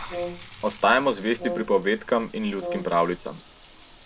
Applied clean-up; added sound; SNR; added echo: none; Bathtub (filling or washing) / Water + Brass instrument; 11 dB; none.